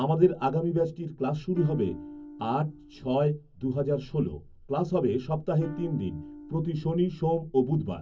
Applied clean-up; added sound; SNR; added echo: none; Electric guitar / Strum; 15 dB; reverberation time 0.3 s.